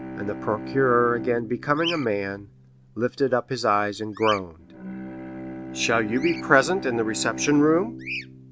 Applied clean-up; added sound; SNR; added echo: none; Bird vocalization, bird call, bird song + Bowed string instrument; 11 dB; none.